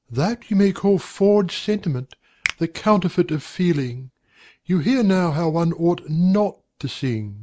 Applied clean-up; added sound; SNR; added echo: none; Finger snapping; 14 dB; none.